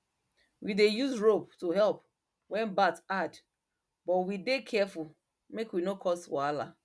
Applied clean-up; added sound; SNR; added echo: none; none; none; none.